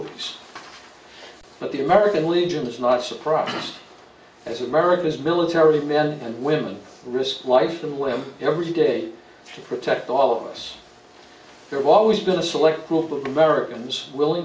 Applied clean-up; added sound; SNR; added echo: none; none; none; none.